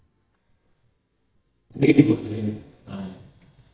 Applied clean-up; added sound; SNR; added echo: neural mask model DeepFilterNet 3.